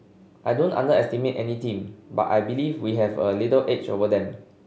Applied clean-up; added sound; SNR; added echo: none; none; none; none.